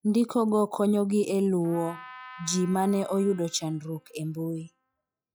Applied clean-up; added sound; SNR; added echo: classical method log-MMSE.